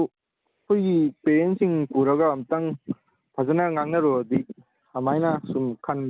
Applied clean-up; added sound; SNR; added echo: none; none; none; none.